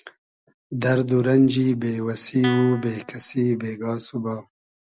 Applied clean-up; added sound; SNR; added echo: none; Guitar; 12 dB; none.